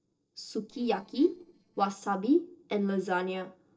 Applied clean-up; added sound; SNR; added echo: neural separator model SepFormer DNS4.